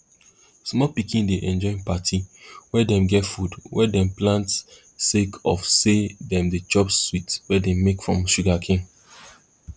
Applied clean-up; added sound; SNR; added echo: none; none; none; none.